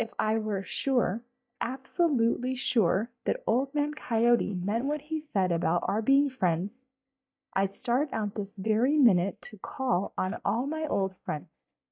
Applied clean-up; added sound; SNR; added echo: neural mask model DeepFilterNet 3.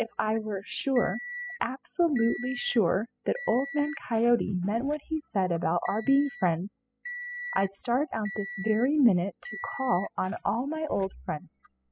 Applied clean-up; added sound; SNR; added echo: classical method spectral subtraction.